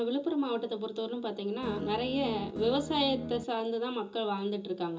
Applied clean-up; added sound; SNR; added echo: none; Guitar; 7 dB; reverberation time 0.2 s.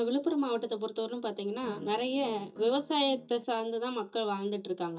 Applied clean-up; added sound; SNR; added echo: neural mask model DeepFilterNet 3.